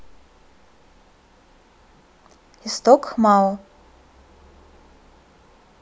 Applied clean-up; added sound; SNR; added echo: none; none; none; none.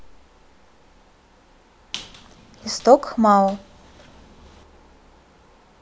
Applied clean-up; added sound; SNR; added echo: none; Squeak; 19 dB; none.